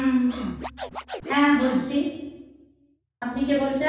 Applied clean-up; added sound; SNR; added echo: none; Scratching (performance technique); 12 dB; reverberation time 1.2 s.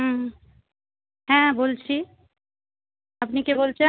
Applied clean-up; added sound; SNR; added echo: none; none; none; none.